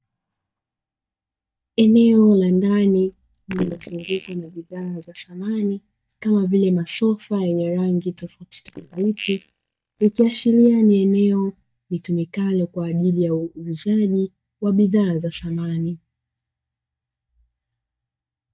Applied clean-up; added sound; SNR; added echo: neural mask model DeepFilterNet 3.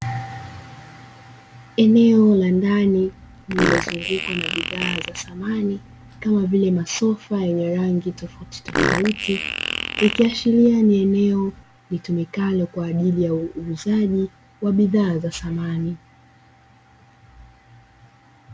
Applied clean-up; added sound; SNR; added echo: none; Fart; 6 dB; none.